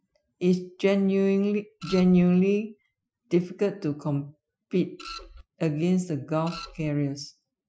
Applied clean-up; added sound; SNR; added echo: classical method Wiener filter.